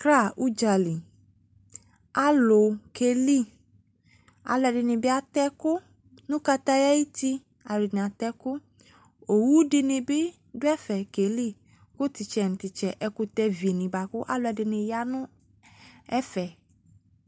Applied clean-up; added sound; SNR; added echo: none; none; none; none.